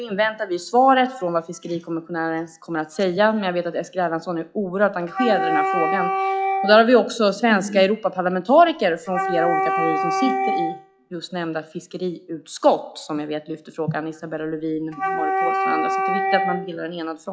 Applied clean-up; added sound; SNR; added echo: classical method log-MMSE.